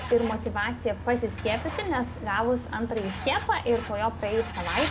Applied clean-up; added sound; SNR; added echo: none; Truck; 8 dB; none.